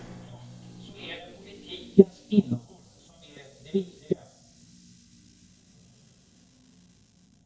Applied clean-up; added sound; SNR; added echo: neural mask model DeepFilterNet 3.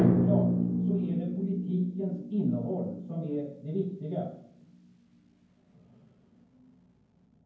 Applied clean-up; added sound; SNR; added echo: none; Drum; -3 dB; reverberation time 0.9 s.